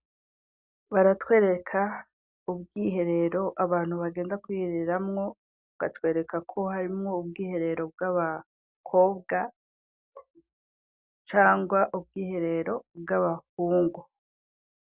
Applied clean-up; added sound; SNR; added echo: none; none; none; none.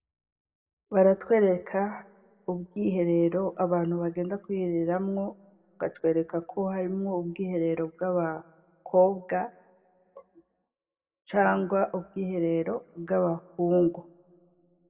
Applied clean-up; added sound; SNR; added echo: none; none; none; reverberation time 0.9 s.